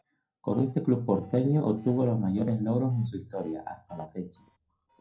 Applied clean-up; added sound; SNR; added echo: neural separator model SepFormer DNS4.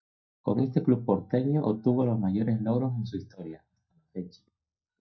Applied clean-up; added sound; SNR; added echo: neural mask model DeepFilterNet 3.